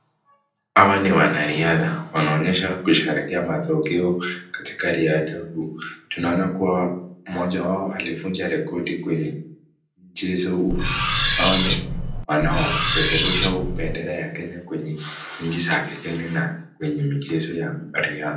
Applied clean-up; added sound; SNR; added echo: none; Cutlery, silverware; -1 dB; reverberation time 0.6 s.